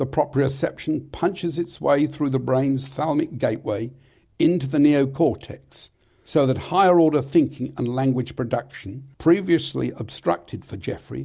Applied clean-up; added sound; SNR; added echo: none; none; none; none.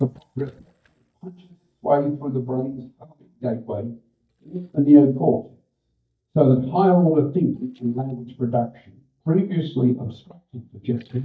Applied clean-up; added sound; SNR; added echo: neural mask model DeepFilterNet 3.